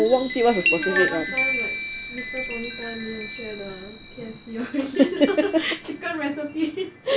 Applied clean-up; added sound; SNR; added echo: none; Chime; 5 dB; none.